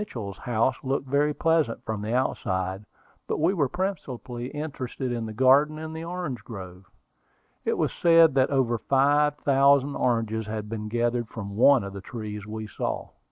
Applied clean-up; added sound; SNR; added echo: none; none; none; none.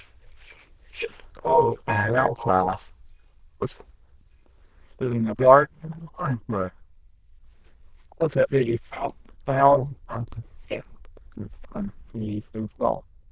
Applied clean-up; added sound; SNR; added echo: neural diffusion model UNIVERSE++.